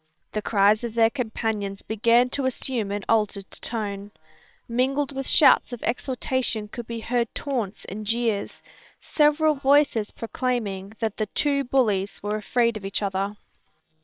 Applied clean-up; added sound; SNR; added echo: neural separator model SepFormer WHAM!.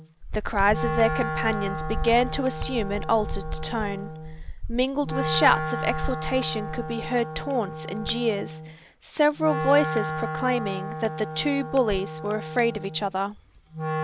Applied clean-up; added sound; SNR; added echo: none; Wind instrument, woodwind instrument; 6 dB; none.